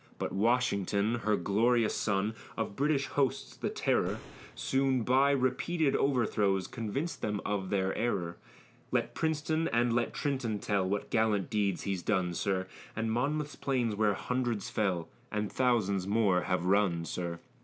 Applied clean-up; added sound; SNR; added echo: none; Boom; 19 dB; none.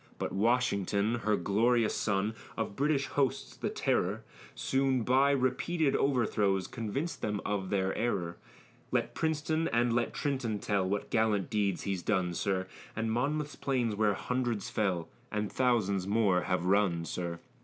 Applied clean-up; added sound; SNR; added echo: none; none; none; none.